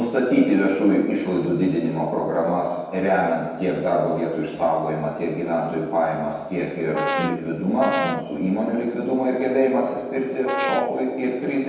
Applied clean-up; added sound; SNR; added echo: none; Brass instrument; 5 dB; reverberation time 1.1 s.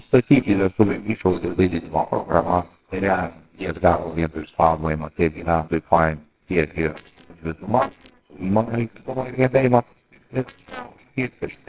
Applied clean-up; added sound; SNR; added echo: neural separator model SepFormer WHAMR!.